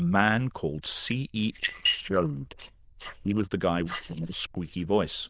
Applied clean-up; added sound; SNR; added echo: neural diffusion model UNIVERSE++.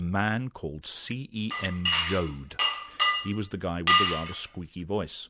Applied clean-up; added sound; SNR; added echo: none; Glass; -3 dB; none.